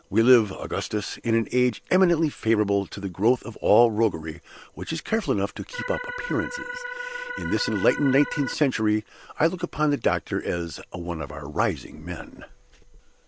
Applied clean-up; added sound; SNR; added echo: none; Organ; 8 dB; none.